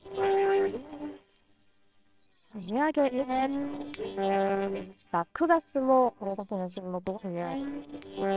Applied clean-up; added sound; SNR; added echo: neural separator model SepFormer WHAMR!.